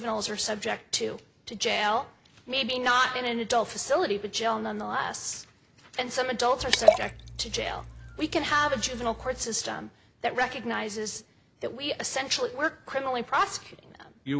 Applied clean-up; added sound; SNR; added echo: none; Liquid; 0 dB; none.